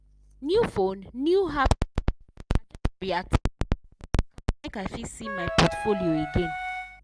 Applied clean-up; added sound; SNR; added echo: none; Wind instrument, woodwind instrument; 6 dB; none.